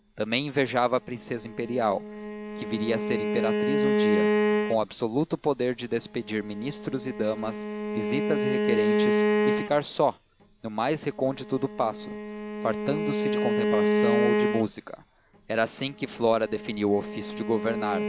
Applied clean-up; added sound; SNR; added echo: none; Bowed string instrument; -1 dB; none.